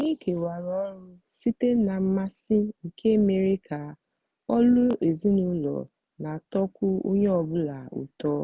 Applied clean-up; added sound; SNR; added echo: none; none; none; none.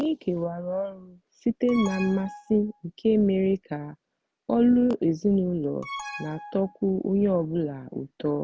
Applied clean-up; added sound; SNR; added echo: none; Alarm; 14 dB; none.